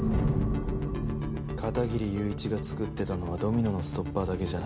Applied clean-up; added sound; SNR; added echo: none; none; none; none.